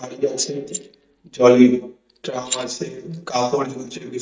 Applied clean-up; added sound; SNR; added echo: neural mask model DeepFilterNet 3.